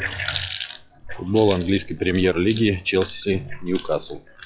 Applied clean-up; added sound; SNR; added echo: classical method log-MMSE.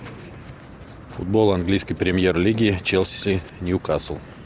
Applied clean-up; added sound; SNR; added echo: none; none; none; none.